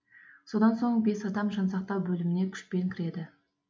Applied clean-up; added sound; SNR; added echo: none; none; none; none.